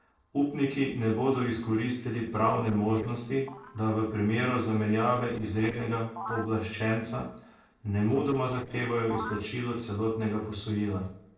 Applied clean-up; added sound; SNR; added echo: neural separator model SepFormer DNS4.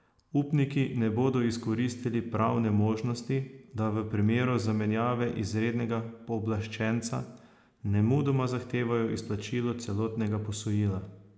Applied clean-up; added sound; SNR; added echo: none; none; none; none.